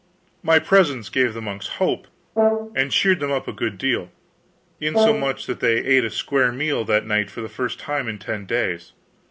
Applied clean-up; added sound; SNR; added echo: none; Brass instrument; 4 dB; none.